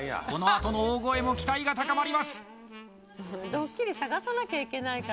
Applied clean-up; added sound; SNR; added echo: none; none; none; none.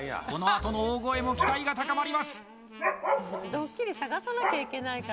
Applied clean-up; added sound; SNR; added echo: none; Dog; 4 dB; none.